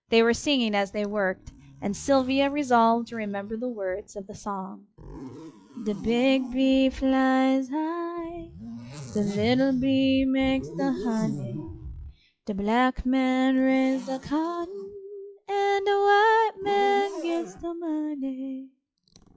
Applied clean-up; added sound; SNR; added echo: classical method log-MMSE.